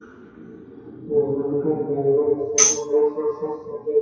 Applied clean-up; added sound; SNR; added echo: classical method WPE with log-MMSE.